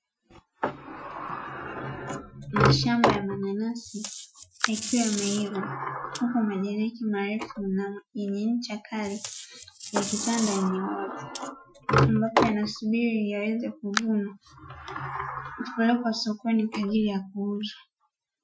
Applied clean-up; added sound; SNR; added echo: classical method Wiener filter.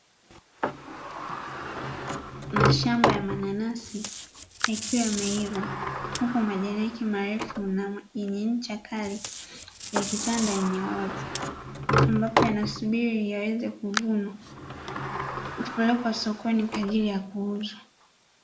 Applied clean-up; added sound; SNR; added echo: none; Sliding door + Packing tape, duct tape; 2 dB; none.